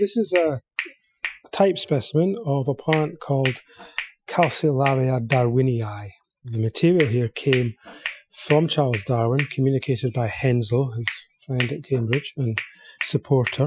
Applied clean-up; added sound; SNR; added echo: classical method Wiener filter.